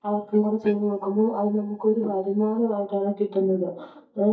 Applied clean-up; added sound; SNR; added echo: neural mask model DeepFilterNet 3.